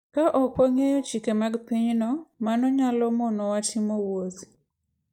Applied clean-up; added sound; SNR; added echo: neural mask model DeepFilterNet 3.